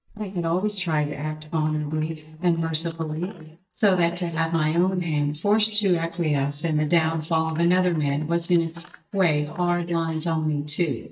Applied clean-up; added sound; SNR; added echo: neural mask model DeepFilterNet 3.